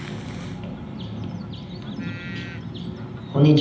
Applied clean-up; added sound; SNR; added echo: none; Bird vocalization, bird call, bird song; 20 dB; reverberation time 0.8 s.